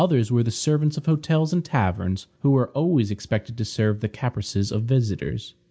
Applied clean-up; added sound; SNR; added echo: none; none; none; none.